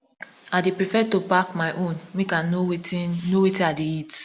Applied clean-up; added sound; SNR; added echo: none; none; none; none.